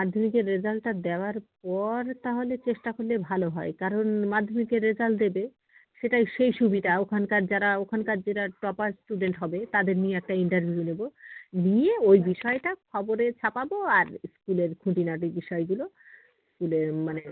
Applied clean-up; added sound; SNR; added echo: none; none; none; none.